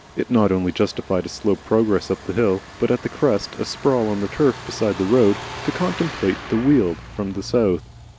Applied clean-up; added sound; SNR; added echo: none; Truck; 15 dB; none.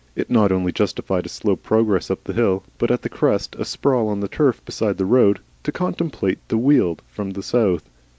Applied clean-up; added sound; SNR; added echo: none; none; none; none.